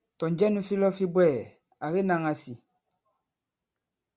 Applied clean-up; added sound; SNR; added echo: none; none; none; none.